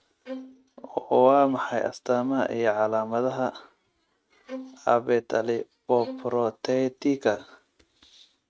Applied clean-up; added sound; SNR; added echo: neural mask model RNNoise.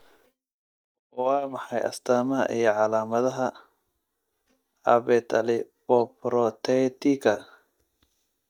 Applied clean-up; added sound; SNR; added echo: neural mask model DeepFilterNet 3.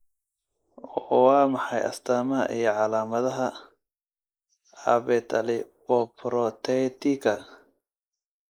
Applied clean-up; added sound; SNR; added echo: neural mask model Resemble Enhance denoiser.